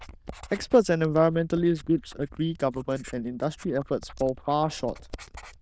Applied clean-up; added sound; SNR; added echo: neural diffusion model UNIVERSE++.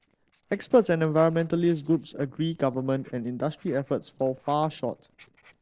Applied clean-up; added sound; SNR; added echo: neural separator model SepFormer DNS4.